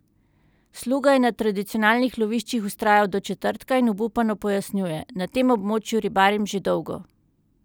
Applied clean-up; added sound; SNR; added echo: none; none; none; none.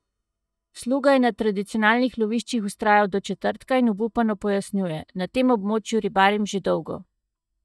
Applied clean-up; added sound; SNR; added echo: neural mask model DeepFilterNet 3.